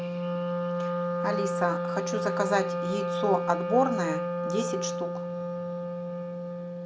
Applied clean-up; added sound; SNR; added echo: none; Wind instrument, woodwind instrument; -1 dB; none.